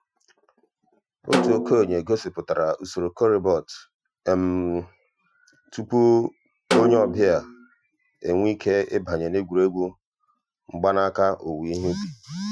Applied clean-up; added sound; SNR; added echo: classical method Wiener filter.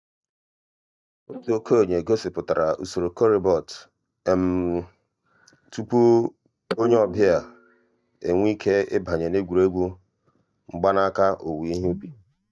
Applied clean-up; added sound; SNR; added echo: neural mask model DeepFilterNet 3.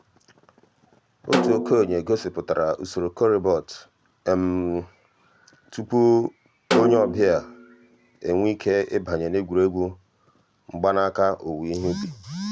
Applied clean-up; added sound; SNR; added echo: none; Snare drum; 5 dB; none.